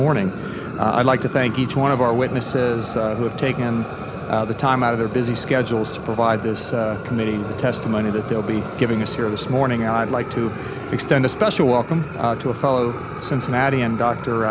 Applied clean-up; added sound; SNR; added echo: none; Fire; 9 dB; none.